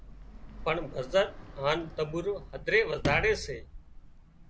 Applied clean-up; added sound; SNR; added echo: none; Sliding door; 10 dB; none.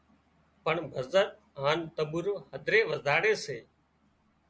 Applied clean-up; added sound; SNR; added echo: none; none; none; none.